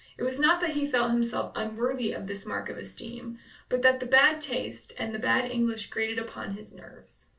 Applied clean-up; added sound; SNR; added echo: none; none; none; reverberation time 0.2 s.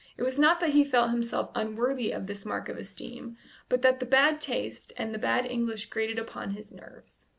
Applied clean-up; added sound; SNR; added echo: none; none; none; none.